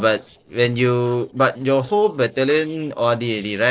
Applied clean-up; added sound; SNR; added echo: neural separator model SepFormer DNS4.